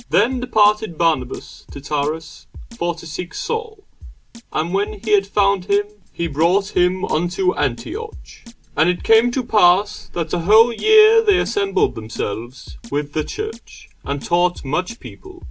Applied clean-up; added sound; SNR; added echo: none; Drum kit; 18 dB; none.